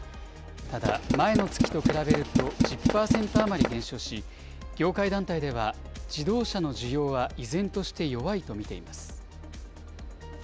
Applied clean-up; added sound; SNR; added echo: none; Tools; -3 dB; none.